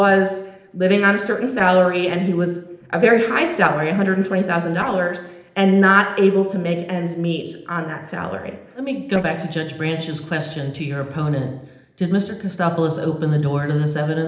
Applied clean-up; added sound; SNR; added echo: neural separator model SepFormer DNS4.